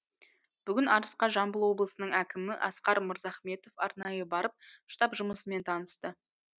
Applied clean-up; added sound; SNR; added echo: none; none; none; none.